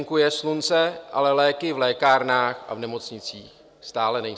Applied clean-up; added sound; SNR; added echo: none; none; none; none.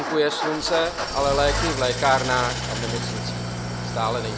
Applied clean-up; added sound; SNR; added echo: none; Idling / Engine starting; 3 dB; none.